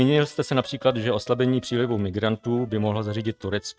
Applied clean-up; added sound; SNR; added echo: neural mask model RNNoise.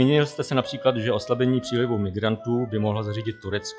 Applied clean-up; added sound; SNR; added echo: classical method log-MMSE.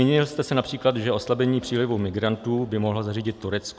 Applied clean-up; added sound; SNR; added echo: none; none; none; none.